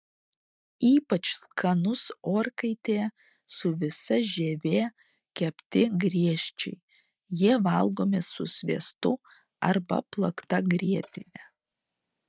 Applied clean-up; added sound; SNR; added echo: neural mask model DeepFilterNet 3.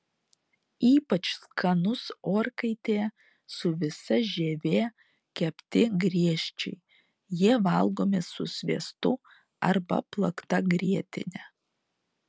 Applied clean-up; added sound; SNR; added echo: none; none; none; none.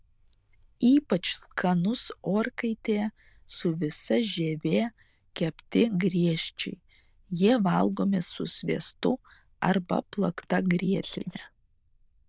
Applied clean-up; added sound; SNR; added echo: neural diffusion model UNIVERSE++.